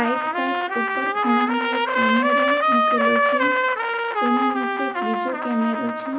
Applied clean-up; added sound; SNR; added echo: none; Trumpet; -5 dB; reverberation time 0.8 s.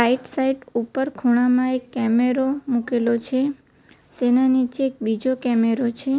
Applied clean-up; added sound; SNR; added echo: none; none; none; none.